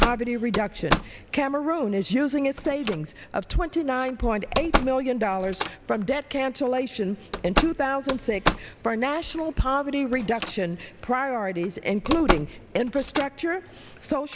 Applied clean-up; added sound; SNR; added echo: none; Slam; 5 dB; none.